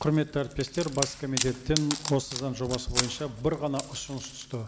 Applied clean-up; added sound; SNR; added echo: none; Wood; 6 dB; none.